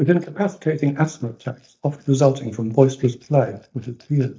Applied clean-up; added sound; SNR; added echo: neural mask model DeepFilterNet 3.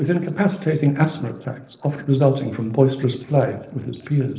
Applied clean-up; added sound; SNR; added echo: neural separator model SepFormer DNS4.